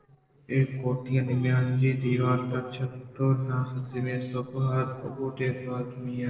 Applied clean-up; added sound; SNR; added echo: neural separator model SepFormer DNS4.